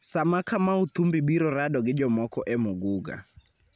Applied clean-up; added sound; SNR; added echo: none; none; none; none.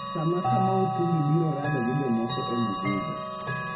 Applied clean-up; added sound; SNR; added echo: none; Chime / Clock; 2 dB; reverberation time 0.4 s.